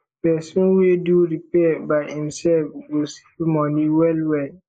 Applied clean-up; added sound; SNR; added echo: neural mask model Resemble Enhance denoiser.